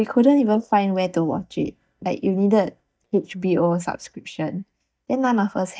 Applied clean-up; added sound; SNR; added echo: neural mask model DeepFilterNet 3.